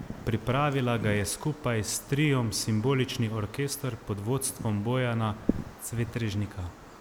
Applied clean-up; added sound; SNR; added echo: none; Wind; 11 dB; none.